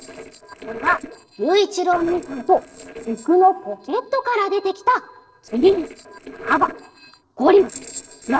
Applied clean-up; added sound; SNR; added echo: neural separator model SepFormer DNS4.